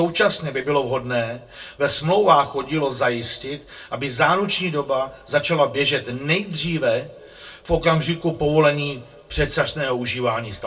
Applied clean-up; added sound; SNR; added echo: none; none; none; reverberation time 0.2 s.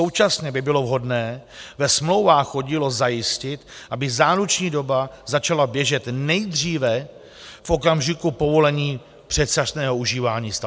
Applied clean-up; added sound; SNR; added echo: none; none; none; none.